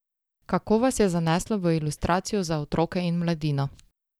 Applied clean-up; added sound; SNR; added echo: none; none; none; none.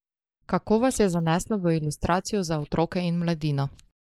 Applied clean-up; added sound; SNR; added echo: neural mask model Resemble Enhance denoiser.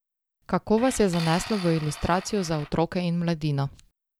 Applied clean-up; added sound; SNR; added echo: none; Tools; 16 dB; none.